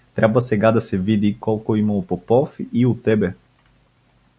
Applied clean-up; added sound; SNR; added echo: none; none; none; none.